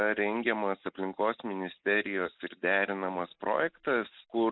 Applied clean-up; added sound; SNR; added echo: neural mask model Resemble Enhance denoiser.